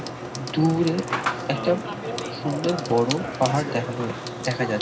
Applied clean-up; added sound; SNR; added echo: none; Sink (filling or washing) / Water tap, faucet / Water; 4 dB; reverberation time 0.4 s.